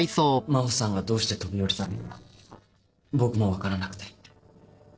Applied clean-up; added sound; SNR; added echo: neural separator model SepFormer DNS4.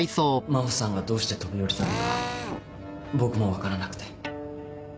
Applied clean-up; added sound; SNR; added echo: none; Drill; 4 dB; none.